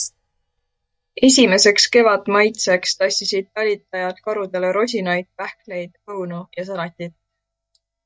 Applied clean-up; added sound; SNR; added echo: neural mask model DeepFilterNet 3.